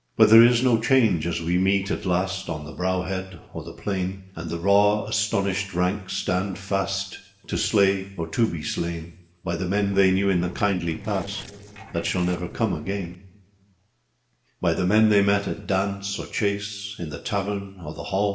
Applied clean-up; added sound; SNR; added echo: neural separator model SepFormer DNS4.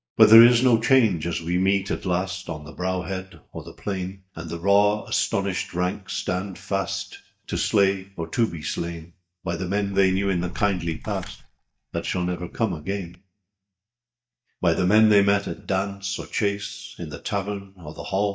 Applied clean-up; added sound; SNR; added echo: neural mask model DeepFilterNet 3.